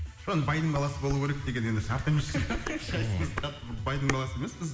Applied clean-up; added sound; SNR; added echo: none; Dishes, pots, and pans; 9 dB; reverberation time 1.7 s.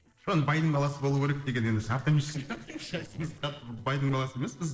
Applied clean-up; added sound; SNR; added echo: neural separator model SepFormer DNS4.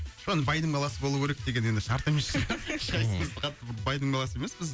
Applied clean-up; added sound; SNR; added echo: none; none; none; none.